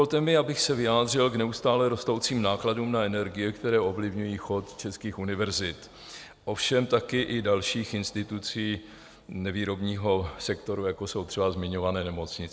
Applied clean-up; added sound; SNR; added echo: none; none; none; none.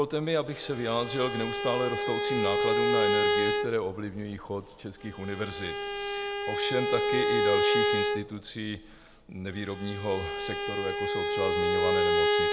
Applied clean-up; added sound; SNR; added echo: none; Bowed string instrument; -3 dB; none.